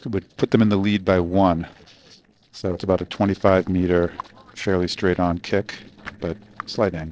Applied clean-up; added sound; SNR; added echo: neural separator model SepFormer DNS4.